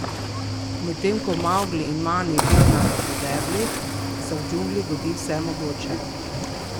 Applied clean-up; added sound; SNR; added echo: none; Cricket / Waves, surf; -3 dB; none.